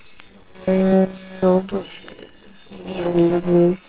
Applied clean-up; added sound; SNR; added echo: neural separator model SepFormer WHAMR!.